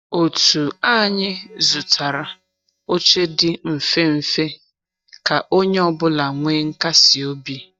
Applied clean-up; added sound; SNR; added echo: neural mask model DeepFilterNet 3.